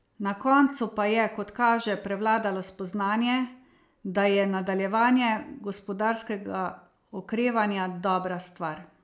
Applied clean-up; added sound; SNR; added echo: none; none; none; none.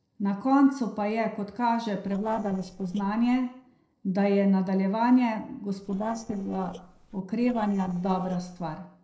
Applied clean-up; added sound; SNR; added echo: neural separator model SepFormer DNS4.